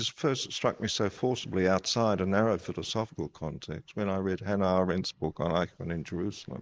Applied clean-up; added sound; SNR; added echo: neural mask model Resemble Enhance denoiser.